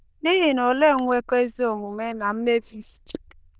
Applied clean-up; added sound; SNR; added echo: neural diffusion model UNIVERSE++.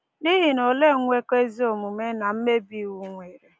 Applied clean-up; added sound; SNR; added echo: none; none; none; none.